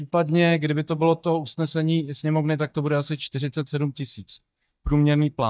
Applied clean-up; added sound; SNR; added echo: neural mask model DeepFilterNet 3.